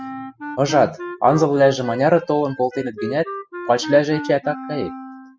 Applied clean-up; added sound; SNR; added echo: classical method spectral subtraction.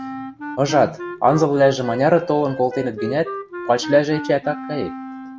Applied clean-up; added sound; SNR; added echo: none; Wind instrument, woodwind instrument; 11 dB; none.